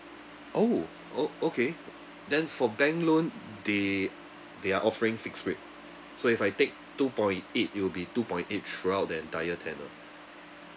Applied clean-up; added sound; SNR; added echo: none; none; none; none.